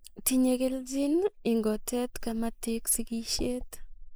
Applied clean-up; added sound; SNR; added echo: neural mask model Resemble Enhance denoiser.